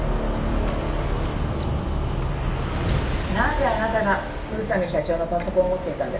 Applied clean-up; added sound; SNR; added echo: none; none; none; none.